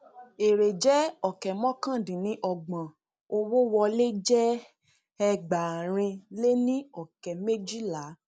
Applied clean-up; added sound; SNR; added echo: none; none; none; none.